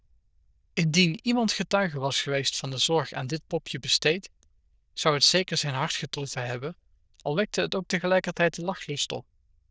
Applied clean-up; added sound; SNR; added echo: neural diffusion model UNIVERSE++.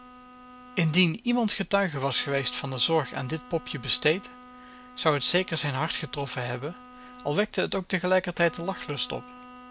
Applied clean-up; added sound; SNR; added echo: none; Bowed string instrument; 20 dB; none.